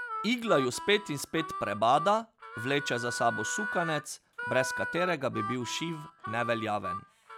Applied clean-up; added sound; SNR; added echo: none; Harmonica; 7 dB; none.